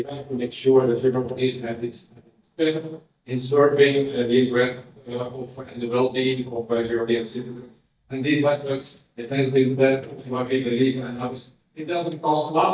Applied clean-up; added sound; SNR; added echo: neural mask model DeepFilterNet 3.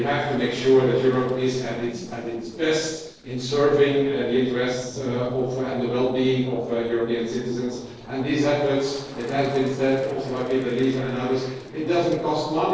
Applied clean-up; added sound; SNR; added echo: neural separator model SepFormer DNS4.